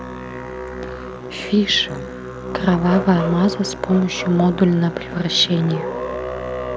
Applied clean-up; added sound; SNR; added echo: none; Musical instrument; 8 dB; none.